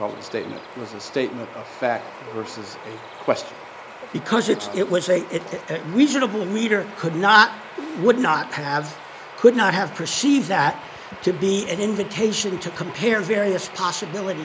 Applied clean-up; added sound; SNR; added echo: none; Bird vocalization, bird call, bird song; 16 dB; none.